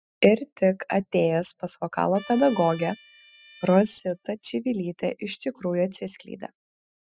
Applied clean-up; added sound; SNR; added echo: classical method spectral subtraction.